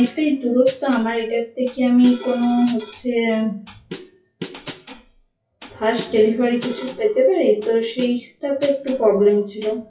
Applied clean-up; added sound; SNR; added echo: classical method WPE with log-MMSE.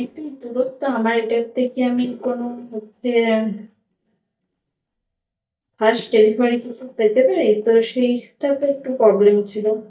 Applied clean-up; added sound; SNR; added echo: neural mask model DeepFilterNet 3.